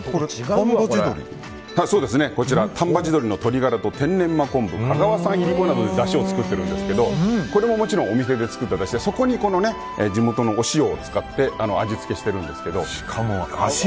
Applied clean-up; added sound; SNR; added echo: none; none; none; none.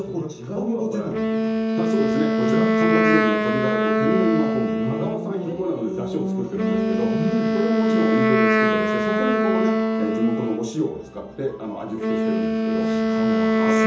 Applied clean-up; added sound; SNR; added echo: none; Wind instrument, woodwind instrument; -4 dB; reverberation time 0.6 s.